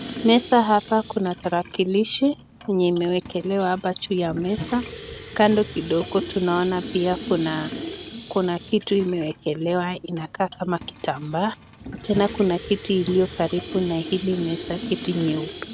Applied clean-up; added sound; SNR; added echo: none; Sink (filling or washing) / Water tap, faucet; 11 dB; none.